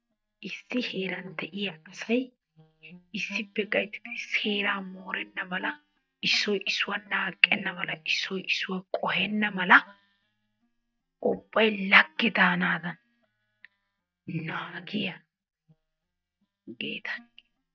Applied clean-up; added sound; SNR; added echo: neural mask model DeepFilterNet 3.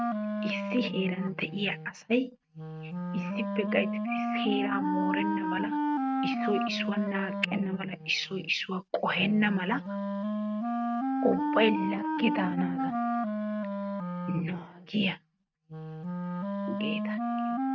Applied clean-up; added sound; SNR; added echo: neural mask model RNNoise.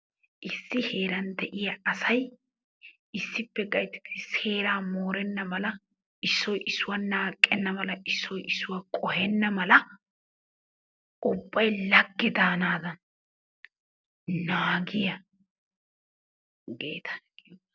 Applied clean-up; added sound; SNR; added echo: none; none; none; none.